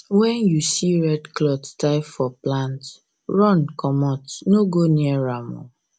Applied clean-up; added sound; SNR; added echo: none; none; none; none.